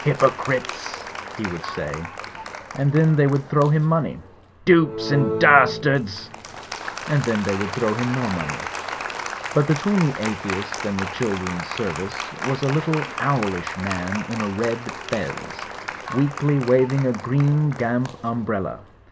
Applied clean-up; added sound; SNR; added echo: none; Applause; 9 dB; none.